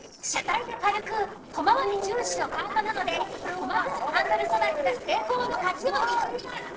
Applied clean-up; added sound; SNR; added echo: neural separator model SepFormer DNS4.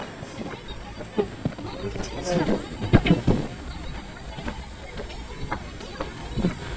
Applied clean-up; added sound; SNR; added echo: neural mask model DeepFilterNet 3.